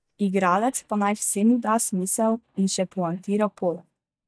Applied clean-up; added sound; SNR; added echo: neural mask model DeepFilterNet 3.